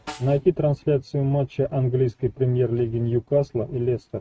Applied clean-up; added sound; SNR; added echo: neural mask model RNNoise.